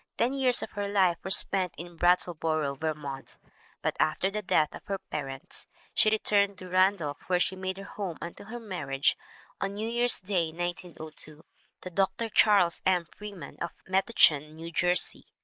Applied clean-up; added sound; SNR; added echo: neural mask model Resemble Enhance denoiser.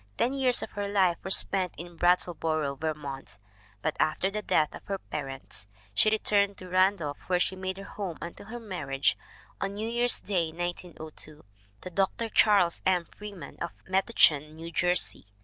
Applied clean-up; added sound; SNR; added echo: none; none; none; none.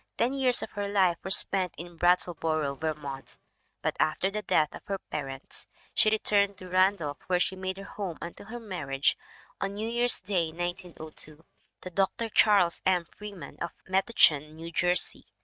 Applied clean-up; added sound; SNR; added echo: neural mask model RNNoise.